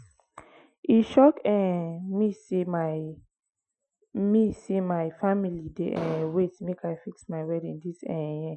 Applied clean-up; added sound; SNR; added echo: classical method Wiener filter.